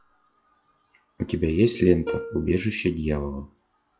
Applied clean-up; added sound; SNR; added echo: classical method log-MMSE.